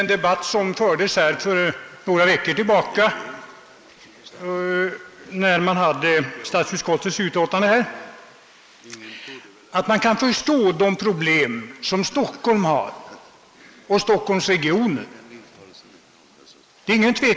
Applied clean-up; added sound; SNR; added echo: neural mask model Resemble Enhance denoiser.